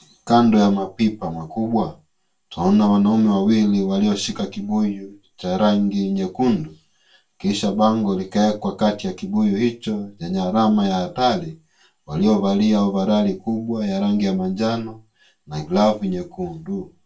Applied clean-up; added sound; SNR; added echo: none; none; none; reverberation time 0.2 s.